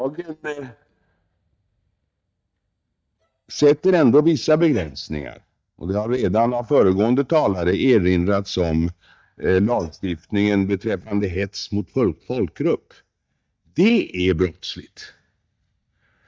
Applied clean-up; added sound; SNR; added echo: neural mask model DeepFilterNet 3.